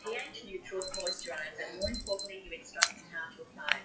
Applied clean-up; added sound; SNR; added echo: classical method WPE with log-MMSE.